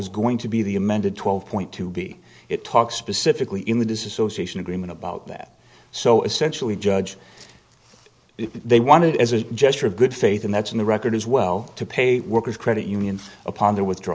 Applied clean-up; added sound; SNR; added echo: none; none; none; none.